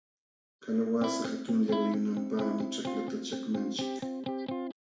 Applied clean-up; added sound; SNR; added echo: none; Electric guitar; 3 dB; reverberation time 0.6 s.